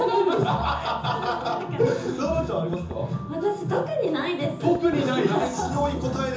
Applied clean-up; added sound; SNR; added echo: none; Knock / Wood; 17 dB; reverberation time 0.6 s.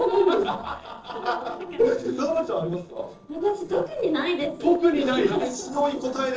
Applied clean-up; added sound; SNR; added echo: neural separator model SepFormer DNS4.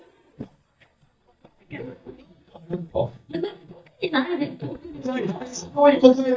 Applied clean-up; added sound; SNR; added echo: neural mask model DeepFilterNet 3.